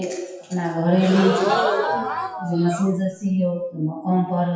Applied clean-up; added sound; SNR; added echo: classical method WPE with log-MMSE.